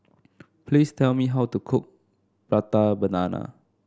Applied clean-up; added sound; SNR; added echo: none; none; none; none.